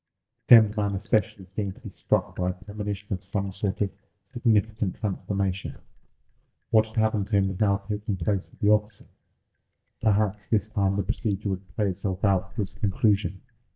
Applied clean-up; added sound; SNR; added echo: neural mask model DeepFilterNet 3.